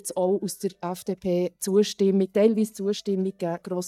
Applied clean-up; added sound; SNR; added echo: neural mask model DeepFilterNet 3.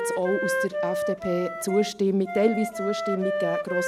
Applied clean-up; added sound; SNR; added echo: none; Wind instrument, woodwind instrument; 3 dB; none.